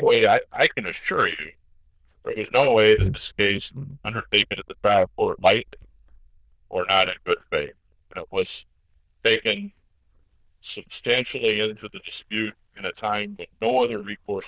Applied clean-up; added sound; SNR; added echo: neural diffusion model UNIVERSE++.